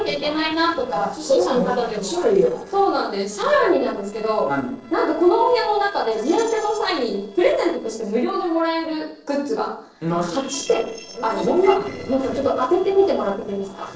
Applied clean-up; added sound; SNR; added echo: neural separator model SepFormer DNS4.